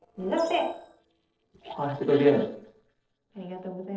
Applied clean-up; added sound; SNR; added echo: neural separator model SepFormer DNS4.